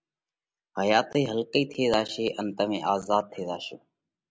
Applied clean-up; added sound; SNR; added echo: none; none; none; none.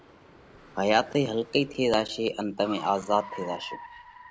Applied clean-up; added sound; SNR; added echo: none; Car; 18 dB; none.